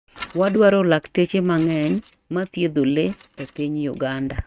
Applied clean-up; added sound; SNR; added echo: neural mask model RNNoise.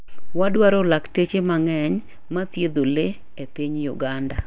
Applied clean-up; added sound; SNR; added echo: none; none; none; none.